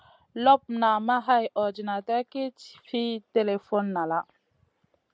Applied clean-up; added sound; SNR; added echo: none; none; none; none.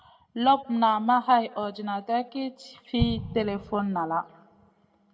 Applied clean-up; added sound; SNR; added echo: none; Explosion; 7 dB; reverberation time 0.2 s.